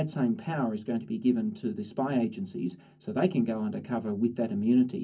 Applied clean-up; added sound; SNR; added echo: none; none; none; reverberation time 0.3 s.